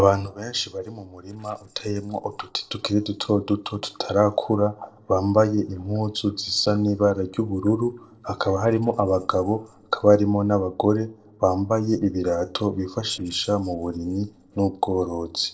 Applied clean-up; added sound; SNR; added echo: neural separator model SepFormer DNS4.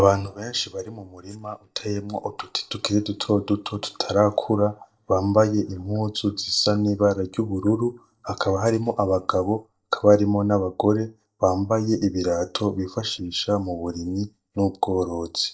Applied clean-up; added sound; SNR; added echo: neural mask model DeepFilterNet 3.